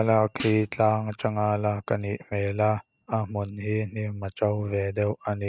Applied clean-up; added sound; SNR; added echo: neural mask model RNNoise.